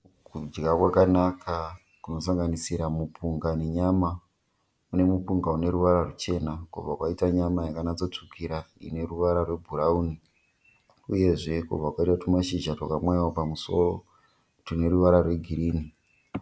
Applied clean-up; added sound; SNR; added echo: none; none; none; none.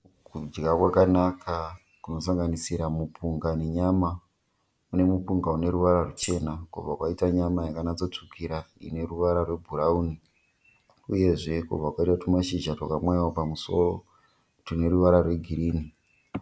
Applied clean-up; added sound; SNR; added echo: none; Tambourine; 13 dB; none.